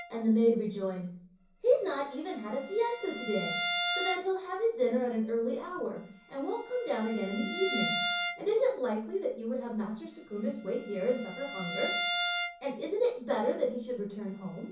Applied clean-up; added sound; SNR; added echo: none; Bowed string instrument; 7 dB; reverberation time 0.6 s.